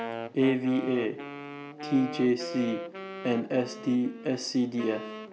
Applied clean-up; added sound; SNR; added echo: none; Wind instrument, woodwind instrument; 10 dB; none.